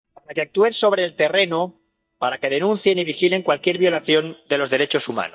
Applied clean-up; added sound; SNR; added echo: neural mask model DeepFilterNet 3.